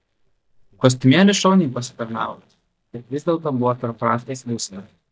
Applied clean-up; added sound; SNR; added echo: neural mask model DeepFilterNet 3.